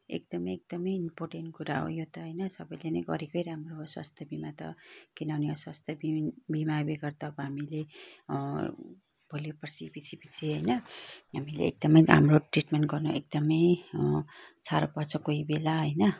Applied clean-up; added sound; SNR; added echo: neural mask model Resemble Enhance denoiser.